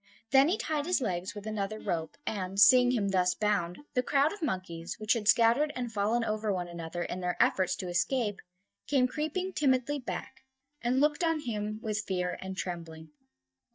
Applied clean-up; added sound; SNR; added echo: neural mask model DeepFilterNet 3.